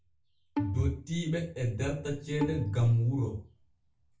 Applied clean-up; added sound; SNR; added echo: none; Bowed string instrument; 10 dB; reverberation time 0.3 s.